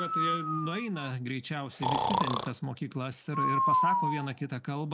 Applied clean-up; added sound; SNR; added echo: none; Breathing; -3 dB; none.